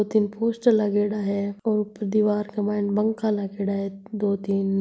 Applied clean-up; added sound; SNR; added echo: none; none; none; none.